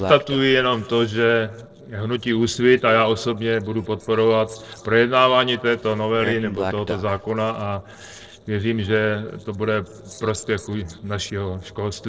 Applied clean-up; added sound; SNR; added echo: neural separator model SepFormer DNS4.